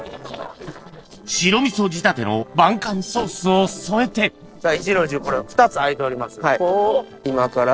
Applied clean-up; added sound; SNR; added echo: neural separator model SepFormer DNS4.